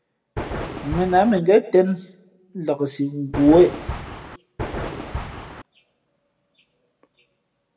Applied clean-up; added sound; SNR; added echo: none; Thunder; 8 dB; reverberation time 0.7 s.